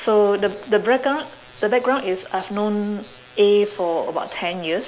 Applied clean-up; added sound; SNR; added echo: none; none; none; none.